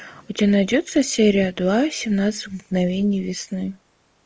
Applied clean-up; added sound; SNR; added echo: none; none; none; none.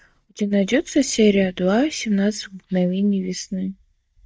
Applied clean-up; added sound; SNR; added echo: neural mask model DeepFilterNet 3.